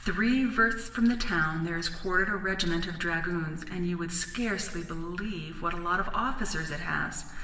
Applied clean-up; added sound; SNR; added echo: none; none; none; reverberation time 1.1 s.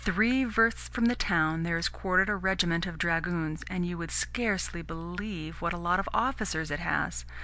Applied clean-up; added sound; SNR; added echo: none; none; none; none.